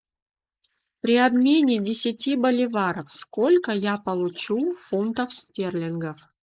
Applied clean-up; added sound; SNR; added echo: neural mask model Resemble Enhance denoiser.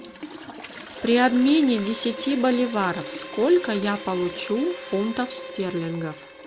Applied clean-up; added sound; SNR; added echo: none; Harmonica + Toilet flush; 13 dB; none.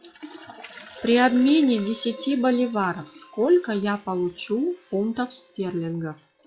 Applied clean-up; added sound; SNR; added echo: classical method log-MMSE.